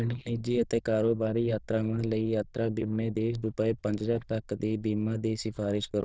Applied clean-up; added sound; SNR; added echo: neural diffusion model UNIVERSE++.